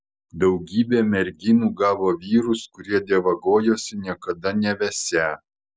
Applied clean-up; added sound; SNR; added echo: none; none; none; none.